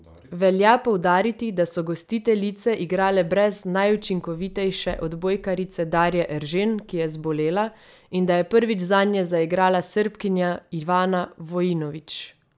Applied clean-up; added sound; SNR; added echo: none; none; none; none.